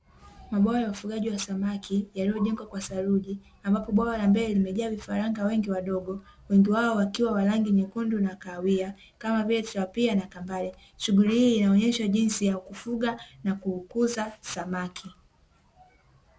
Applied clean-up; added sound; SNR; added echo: none; none; none; none.